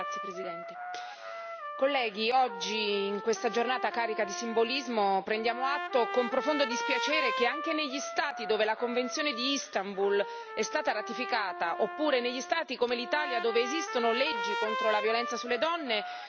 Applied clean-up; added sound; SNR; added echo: none; Trumpet; 7 dB; none.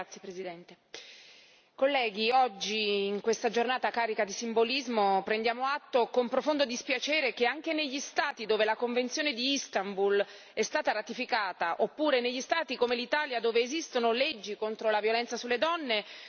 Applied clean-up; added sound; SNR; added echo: none; none; none; none.